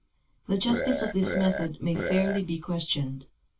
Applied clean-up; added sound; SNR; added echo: none; Burping, eructation; 2 dB; reverberation time 0.2 s.